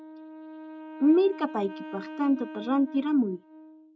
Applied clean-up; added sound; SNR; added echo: neural mask model RNNoise.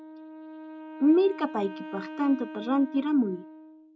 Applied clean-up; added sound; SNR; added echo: none; Wind instrument, woodwind instrument; 14 dB; none.